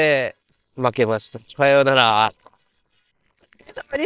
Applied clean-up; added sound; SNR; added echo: neural separator model SepFormer WHAMR!.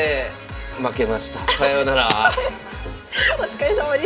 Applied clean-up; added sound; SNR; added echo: none; Rattle (instrument); 6 dB; reverberation time 0.3 s.